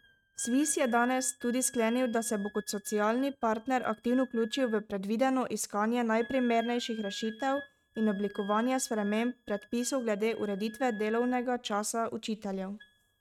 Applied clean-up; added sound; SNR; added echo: neural mask model RNNoise.